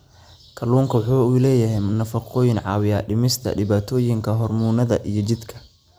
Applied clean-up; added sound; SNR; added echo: none; none; none; none.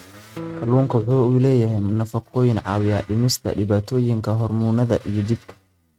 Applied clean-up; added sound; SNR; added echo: neural mask model RNNoise.